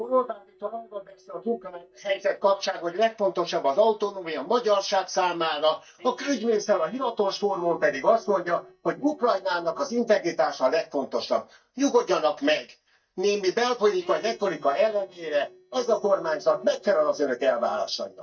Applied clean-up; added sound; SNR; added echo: neural mask model DeepFilterNet 3.